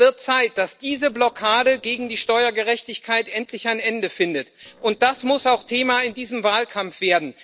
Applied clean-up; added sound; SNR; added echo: neural separator model SepFormer DNS4.